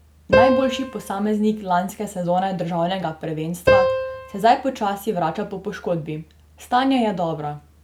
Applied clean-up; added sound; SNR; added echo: none; Piano; 2 dB; none.